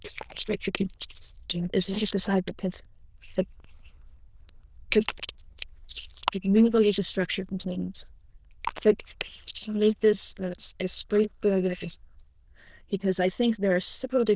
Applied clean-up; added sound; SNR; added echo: neural diffusion model UNIVERSE++.